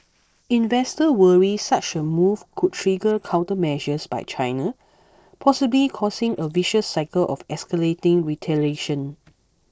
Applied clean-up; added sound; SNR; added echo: neural separator model SepFormer DNS4.